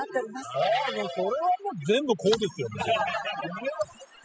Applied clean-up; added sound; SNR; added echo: classical method spectral subtraction.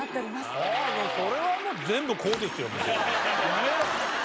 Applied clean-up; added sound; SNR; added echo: none; Toilet flush; 8 dB; none.